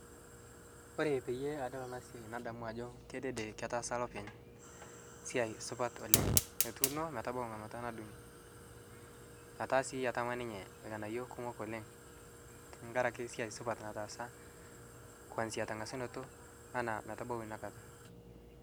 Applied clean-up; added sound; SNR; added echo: none; Fire; 3 dB; none.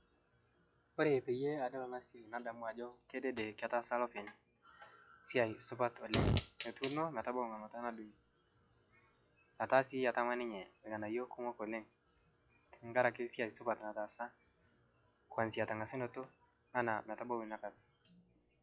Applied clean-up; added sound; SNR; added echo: classical method log-MMSE.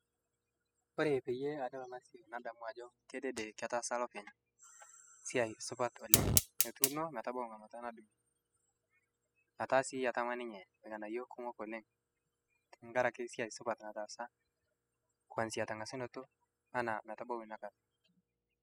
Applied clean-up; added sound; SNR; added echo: classical method spectral subtraction.